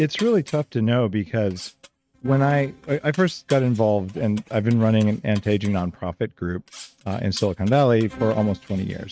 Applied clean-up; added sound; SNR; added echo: neural mask model RNNoise.